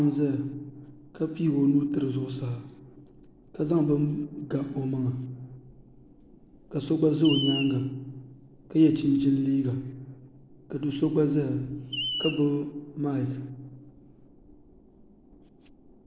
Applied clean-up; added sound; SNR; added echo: none; Screech; 11 dB; none.